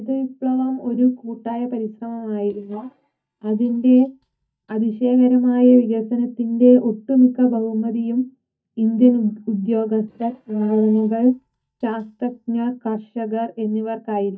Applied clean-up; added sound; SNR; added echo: neural mask model DeepFilterNet 3.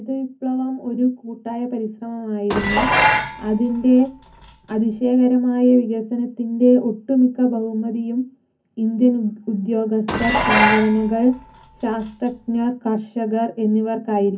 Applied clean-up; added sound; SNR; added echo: none; Dishes, pots, and pans; 2 dB; reverberation time 0.3 s.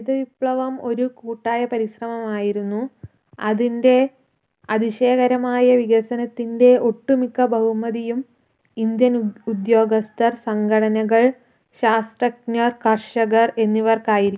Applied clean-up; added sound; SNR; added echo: none; none; none; none.